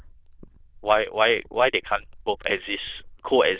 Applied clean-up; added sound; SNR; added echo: neural diffusion model UNIVERSE++.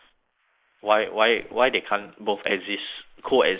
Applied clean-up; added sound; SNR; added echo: neural mask model Resemble Enhance denoiser.